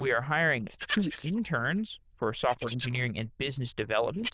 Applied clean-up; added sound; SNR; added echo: neural diffusion model UNIVERSE++.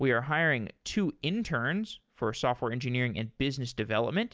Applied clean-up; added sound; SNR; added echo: none; none; none; none.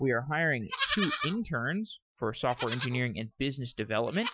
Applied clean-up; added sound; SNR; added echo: classical method Wiener filter.